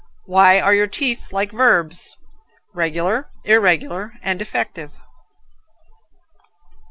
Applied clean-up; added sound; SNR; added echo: none; none; none; none.